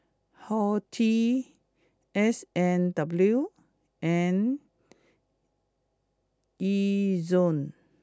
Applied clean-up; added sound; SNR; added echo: none; none; none; none.